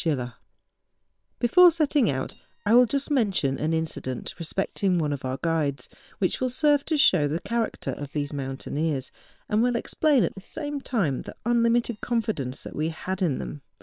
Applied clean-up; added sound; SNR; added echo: neural separator model SepFormer WHAM!.